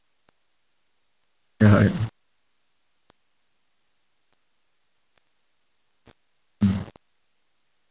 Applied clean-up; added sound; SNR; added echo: none; none; none; none.